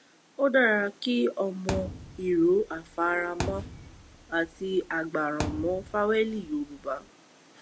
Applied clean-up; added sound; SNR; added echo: none; Thump, thud; 11 dB; none.